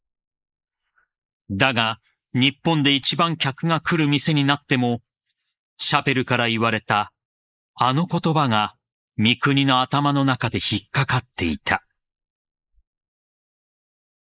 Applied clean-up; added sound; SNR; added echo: neural mask model Resemble Enhance denoiser.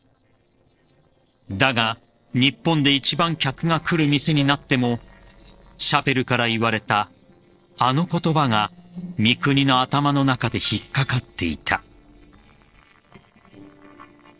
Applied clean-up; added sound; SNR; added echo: neural separator model SepFormer DNS4.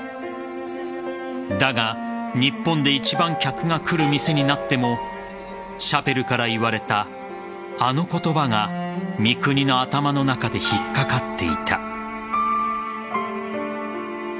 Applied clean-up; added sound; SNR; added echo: none; Doorbell; 11 dB; none.